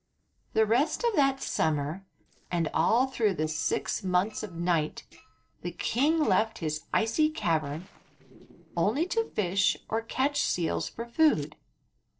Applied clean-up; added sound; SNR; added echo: neural separator model SepFormer DNS4.